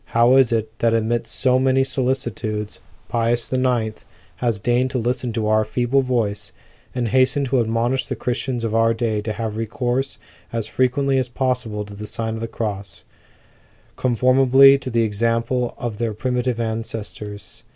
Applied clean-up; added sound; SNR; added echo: none; none; none; none.